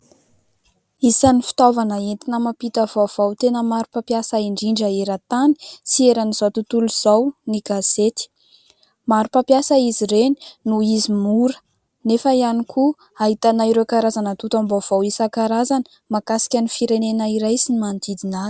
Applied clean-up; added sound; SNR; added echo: none; none; none; none.